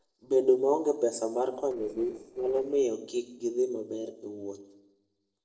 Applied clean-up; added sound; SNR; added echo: neural separator model SepFormer DNS4.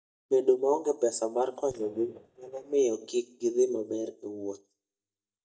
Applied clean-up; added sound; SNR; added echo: neural mask model DeepFilterNet 3.